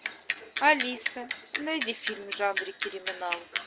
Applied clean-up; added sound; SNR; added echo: none; Bicycle; 4 dB; none.